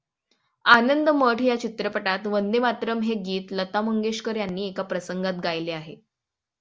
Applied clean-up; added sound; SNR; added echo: none; none; none; none.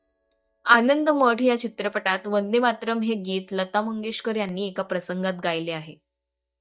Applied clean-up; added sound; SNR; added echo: neural mask model DeepFilterNet 3.